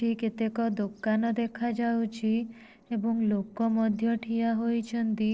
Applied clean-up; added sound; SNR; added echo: neural separator model SepFormer DNS4.